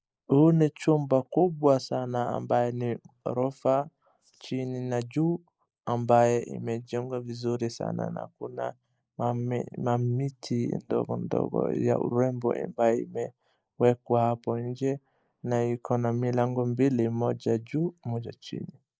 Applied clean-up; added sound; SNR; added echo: neural mask model Resemble Enhance denoiser.